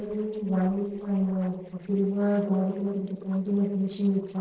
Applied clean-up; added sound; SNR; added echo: neural separator model SepFormer DNS4.